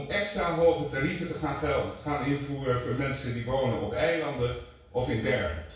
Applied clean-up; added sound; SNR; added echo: none; none; none; reverberation time 0.6 s.